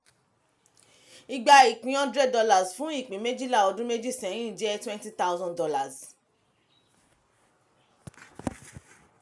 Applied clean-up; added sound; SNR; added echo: none; none; none; none.